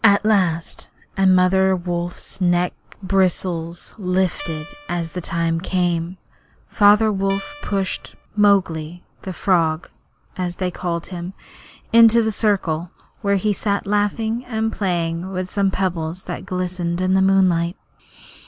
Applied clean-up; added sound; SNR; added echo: none; Guitar; 17 dB; none.